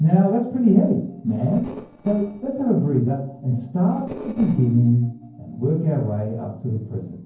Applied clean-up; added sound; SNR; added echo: neural separator model SepFormer DNS4.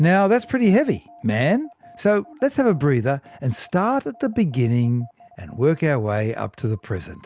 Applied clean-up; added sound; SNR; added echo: none; none; none; none.